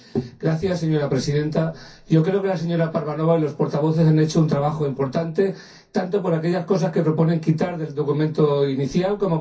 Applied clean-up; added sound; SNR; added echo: none; none; none; reverberation time 0.3 s.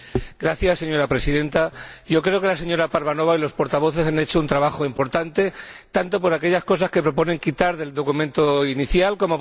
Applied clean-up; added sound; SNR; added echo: none; none; none; none.